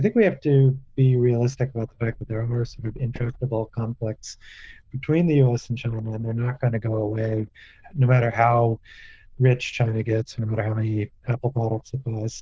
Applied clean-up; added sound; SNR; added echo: neural diffusion model UNIVERSE++.